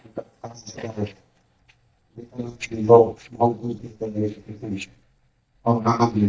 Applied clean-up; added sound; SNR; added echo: neural mask model DeepFilterNet 3.